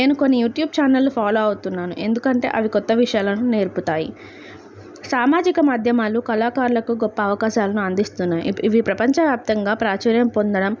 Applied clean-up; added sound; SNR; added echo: none; none; none; none.